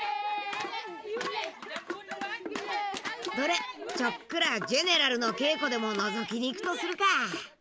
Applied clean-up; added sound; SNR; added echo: none; Finger snapping; 18 dB; none.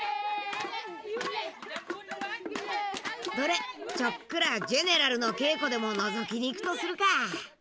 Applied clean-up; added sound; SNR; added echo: none; none; none; none.